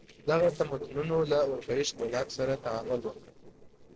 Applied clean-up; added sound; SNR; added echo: neural separator model SepFormer DNS4.